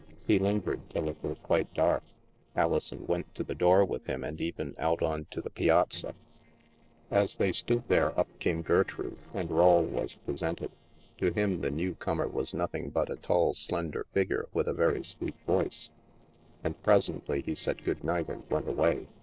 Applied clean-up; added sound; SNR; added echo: neural separator model SepFormer DNS4.